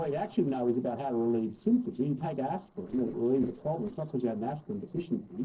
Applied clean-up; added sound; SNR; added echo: neural separator model SepFormer DNS4.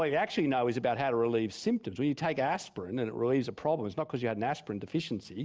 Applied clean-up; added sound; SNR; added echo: none; none; none; none.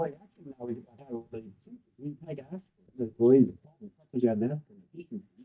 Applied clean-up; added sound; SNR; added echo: neural mask model DeepFilterNet 3.